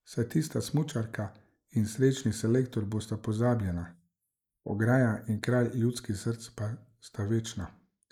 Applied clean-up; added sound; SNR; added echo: neural mask model Resemble Enhance denoiser.